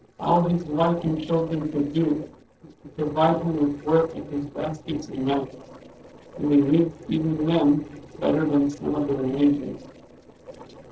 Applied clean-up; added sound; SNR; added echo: neural separator model SepFormer DNS4.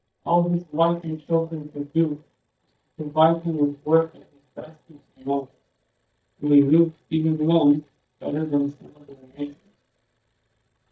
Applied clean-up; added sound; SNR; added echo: neural mask model DeepFilterNet 3.